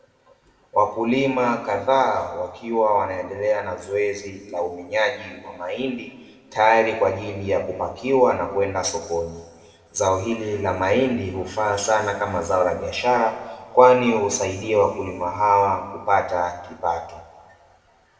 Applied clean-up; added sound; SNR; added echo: none; none; none; reverberation time 1.8 s.